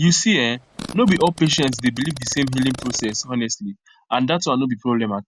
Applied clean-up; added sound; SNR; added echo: none; Fart; 15 dB; none.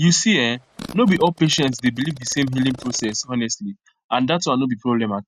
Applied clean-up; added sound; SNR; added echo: neural mask model RNNoise.